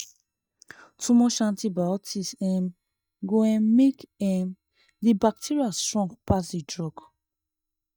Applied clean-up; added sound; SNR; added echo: neural mask model DeepFilterNet 3.